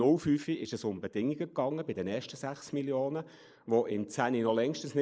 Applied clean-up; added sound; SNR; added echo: neural mask model Resemble Enhance denoiser.